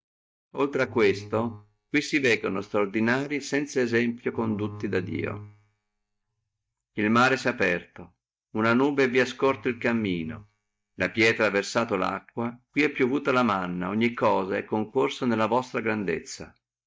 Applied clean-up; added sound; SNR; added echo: neural mask model DeepFilterNet 3.